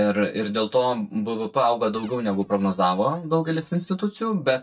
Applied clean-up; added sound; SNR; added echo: neural mask model DeepFilterNet 3.